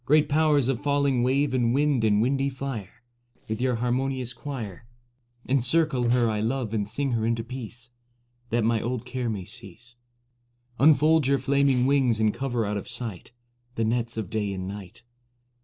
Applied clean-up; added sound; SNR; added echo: neural separator model SepFormer DNS4.